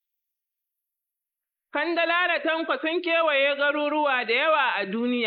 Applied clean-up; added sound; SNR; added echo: neural mask model Resemble Enhance denoiser.